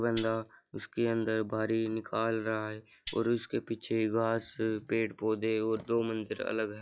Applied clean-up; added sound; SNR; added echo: classical method log-MMSE.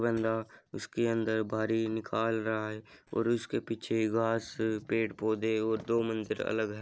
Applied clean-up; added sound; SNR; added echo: neural separator model SepFormer DNS4.